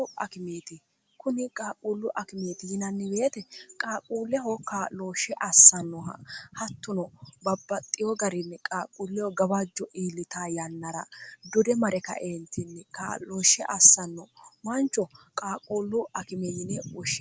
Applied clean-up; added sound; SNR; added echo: none; none; none; none.